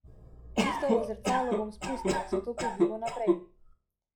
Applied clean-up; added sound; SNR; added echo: classical method log-MMSE.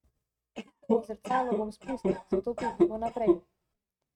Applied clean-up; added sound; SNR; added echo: neural mask model RNNoise.